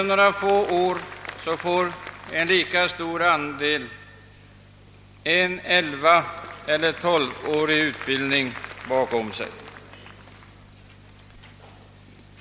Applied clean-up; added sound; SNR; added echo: none; Applause / Crowd; 18 dB; none.